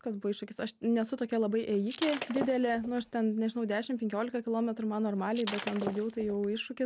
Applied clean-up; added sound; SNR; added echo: none; Shatter; 8 dB; none.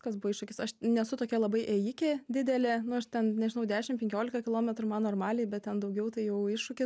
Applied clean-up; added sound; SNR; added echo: none; none; none; none.